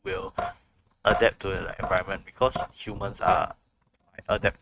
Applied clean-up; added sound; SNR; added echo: neural mask model RNNoise.